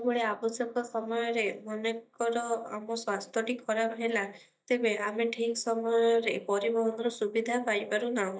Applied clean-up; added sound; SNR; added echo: neural mask model DeepFilterNet 3.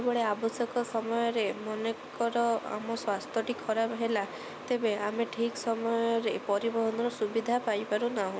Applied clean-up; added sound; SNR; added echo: none; none; none; none.